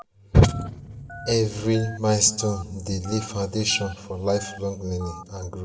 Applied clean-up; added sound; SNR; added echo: none; Telephone; 20 dB; reverberation time 1.1 s.